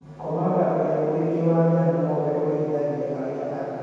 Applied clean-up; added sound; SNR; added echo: none; none; none; reverberation time 2.2 s.